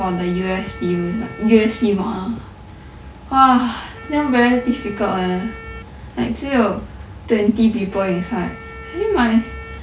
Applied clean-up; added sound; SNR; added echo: none; Wind instrument, woodwind instrument; 20 dB; none.